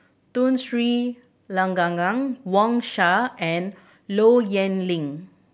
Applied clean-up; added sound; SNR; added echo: none; none; none; none.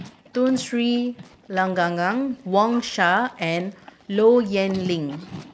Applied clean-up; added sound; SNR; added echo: none; Livestock, farm animals, working animals; 20 dB; none.